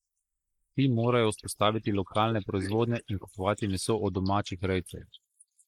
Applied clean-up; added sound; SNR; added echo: neural mask model Resemble Enhance denoiser.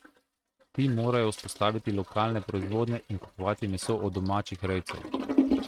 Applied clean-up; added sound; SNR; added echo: neural mask model RNNoise.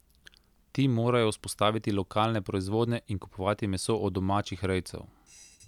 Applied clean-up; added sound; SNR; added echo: none; none; none; none.